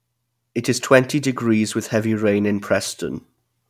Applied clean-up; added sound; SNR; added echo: none; none; none; none.